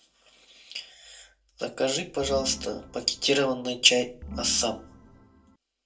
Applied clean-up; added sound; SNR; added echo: none; Organ; 13 dB; reverberation time 0.2 s.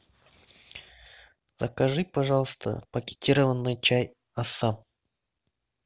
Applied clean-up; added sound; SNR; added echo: none; none; none; none.